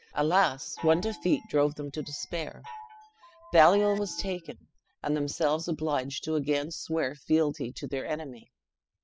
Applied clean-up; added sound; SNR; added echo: classical method spectral subtraction.